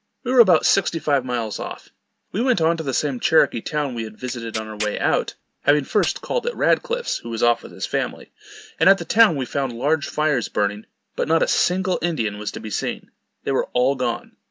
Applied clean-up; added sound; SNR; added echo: none; Tearing; 15 dB; none.